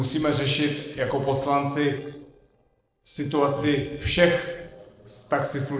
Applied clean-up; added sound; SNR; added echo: neural separator model SepFormer DNS4.